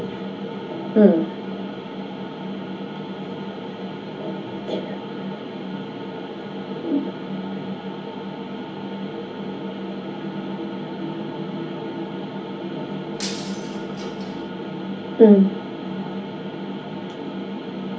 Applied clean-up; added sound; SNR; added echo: none; Shatter; 13 dB; reverberation time 0.3 s.